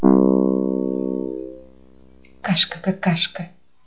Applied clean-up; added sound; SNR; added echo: classical method log-MMSE.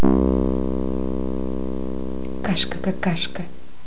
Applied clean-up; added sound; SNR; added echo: none; Keyboard (musical); 1 dB; none.